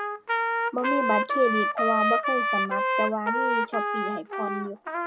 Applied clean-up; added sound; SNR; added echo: none; Trumpet; -3 dB; none.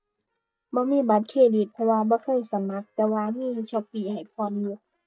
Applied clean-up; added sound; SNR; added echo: neural mask model DeepFilterNet 3.